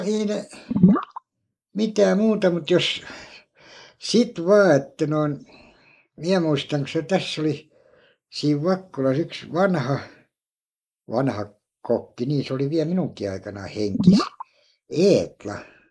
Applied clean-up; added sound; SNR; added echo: neural mask model Resemble Enhance denoiser.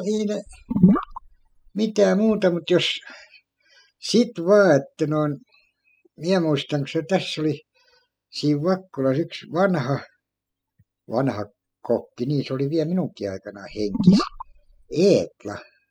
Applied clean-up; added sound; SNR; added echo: classical method spectral subtraction.